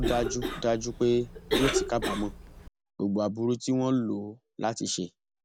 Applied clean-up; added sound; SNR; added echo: none; Cough; 6 dB; none.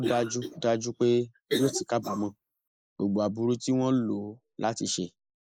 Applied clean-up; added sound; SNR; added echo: neural mask model Resemble Enhance denoiser.